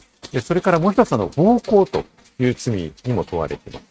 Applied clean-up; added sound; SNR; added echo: neural mask model RNNoise.